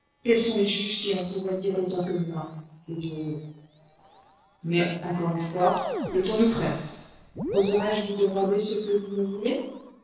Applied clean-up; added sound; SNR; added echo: neural separator model SepFormer DNS4.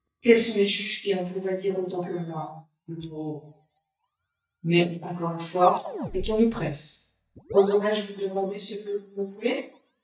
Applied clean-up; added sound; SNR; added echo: neural mask model DeepFilterNet 3.